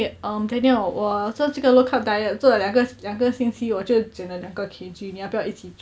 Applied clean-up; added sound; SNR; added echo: none; none; none; none.